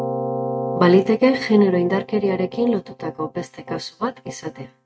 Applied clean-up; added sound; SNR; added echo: neural mask model RNNoise.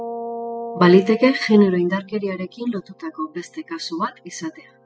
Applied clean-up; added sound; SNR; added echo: classical method spectral subtraction.